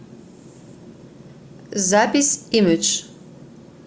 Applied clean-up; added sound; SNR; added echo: none; none; none; none.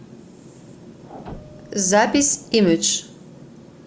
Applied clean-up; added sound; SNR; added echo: none; Printer; 19 dB; none.